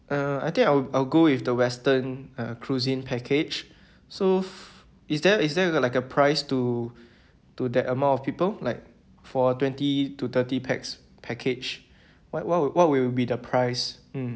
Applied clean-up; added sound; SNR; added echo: none; none; none; none.